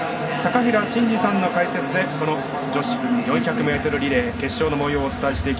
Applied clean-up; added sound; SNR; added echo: none; none; none; reverberation time 1.1 s.